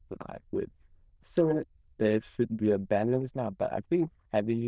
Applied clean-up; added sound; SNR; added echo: neural diffusion model UNIVERSE++.